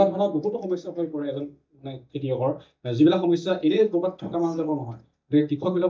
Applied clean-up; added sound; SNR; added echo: neural mask model DeepFilterNet 3.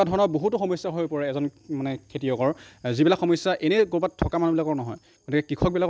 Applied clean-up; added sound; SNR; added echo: none; none; none; none.